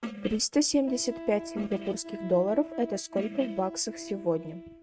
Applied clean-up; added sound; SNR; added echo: neural mask model RNNoise.